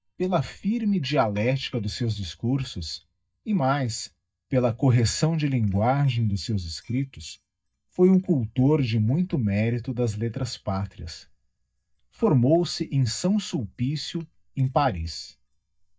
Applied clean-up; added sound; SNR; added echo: neural mask model DeepFilterNet 3.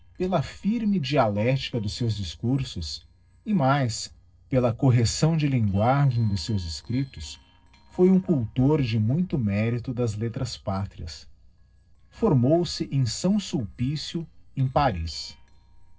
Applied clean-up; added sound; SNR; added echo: neural separator model SepFormer DNS4.